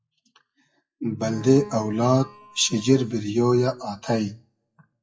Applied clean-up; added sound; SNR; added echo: classical method WPE with log-MMSE.